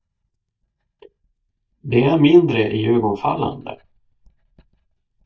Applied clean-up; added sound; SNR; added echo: neural mask model DeepFilterNet 3.